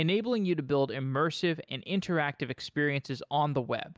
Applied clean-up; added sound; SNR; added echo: none; none; none; none.